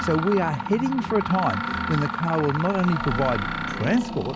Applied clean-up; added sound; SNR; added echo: none; Mechanisms; 5 dB; none.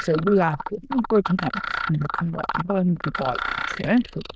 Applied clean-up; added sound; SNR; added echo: neural diffusion model UNIVERSE++.